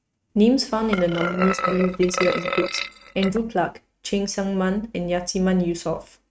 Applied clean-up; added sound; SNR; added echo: neural mask model RNNoise.